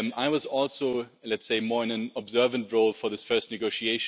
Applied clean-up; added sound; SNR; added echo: none; none; none; none.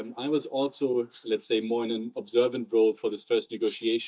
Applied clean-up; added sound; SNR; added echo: neural mask model DeepFilterNet 3.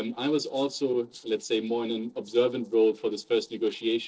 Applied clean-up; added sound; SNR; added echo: neural separator model SepFormer DNS4.